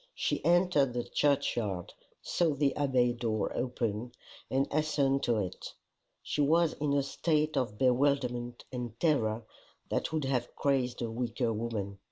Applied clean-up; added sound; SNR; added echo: none; none; none; none.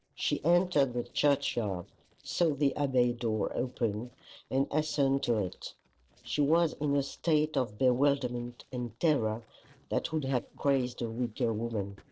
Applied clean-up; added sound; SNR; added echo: neural separator model SepFormer DNS4.